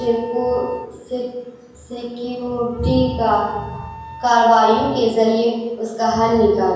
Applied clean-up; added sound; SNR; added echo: none; Wind instrument, woodwind instrument; 19 dB; reverberation time 1.1 s.